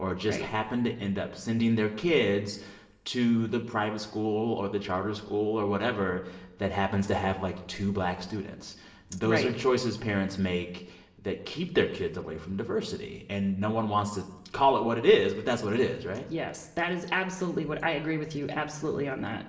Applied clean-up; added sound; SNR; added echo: none; none; none; reverberation time 0.8 s.